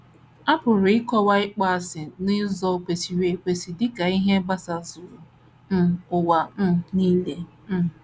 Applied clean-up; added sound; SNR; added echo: none; none; none; none.